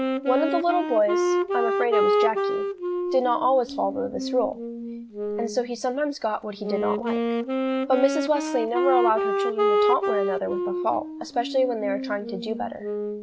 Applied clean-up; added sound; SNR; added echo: none; Wind instrument, woodwind instrument; 0 dB; none.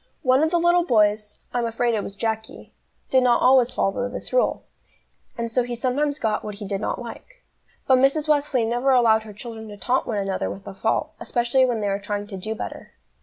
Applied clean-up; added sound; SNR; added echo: none; none; none; none.